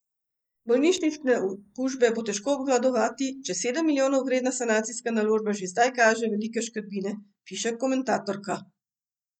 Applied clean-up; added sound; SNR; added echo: neural mask model DeepFilterNet 3.